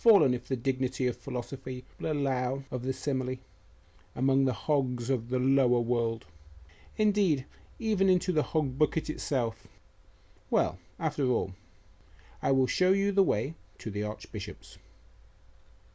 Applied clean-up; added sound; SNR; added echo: none; none; none; none.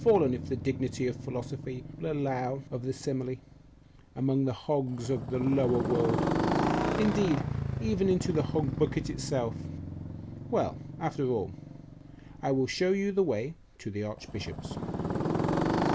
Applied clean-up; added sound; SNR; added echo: none; Motorcycle; 3 dB; none.